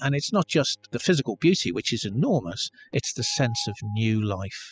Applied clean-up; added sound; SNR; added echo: classical method spectral subtraction.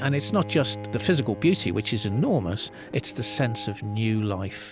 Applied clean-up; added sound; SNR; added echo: none; Bowed string instrument; 13 dB; none.